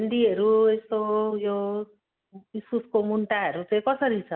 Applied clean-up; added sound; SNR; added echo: none; none; none; none.